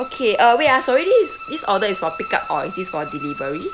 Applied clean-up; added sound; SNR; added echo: none; Bowed string instrument; 14 dB; none.